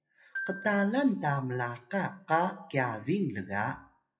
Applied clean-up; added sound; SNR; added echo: classical method WPE with log-MMSE.